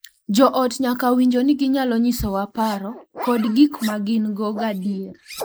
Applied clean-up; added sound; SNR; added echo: neural mask model Resemble Enhance denoiser.